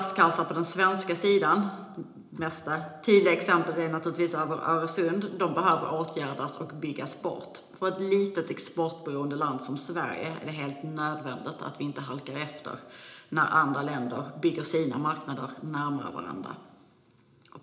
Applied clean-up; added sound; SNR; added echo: none; none; none; reverberation time 0.8 s.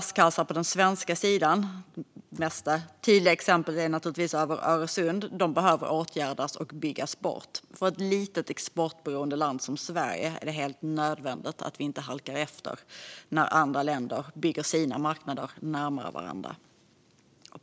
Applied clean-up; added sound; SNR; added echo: none; none; none; none.